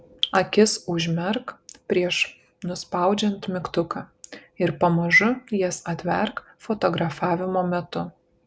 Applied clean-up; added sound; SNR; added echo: none; Drip; 6 dB; none.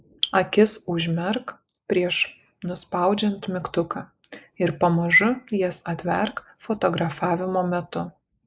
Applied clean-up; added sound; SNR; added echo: neural mask model Resemble Enhance denoiser.